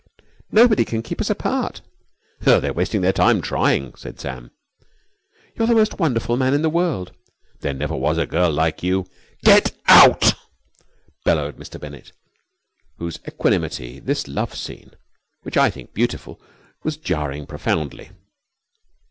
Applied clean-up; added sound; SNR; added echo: none; none; none; none.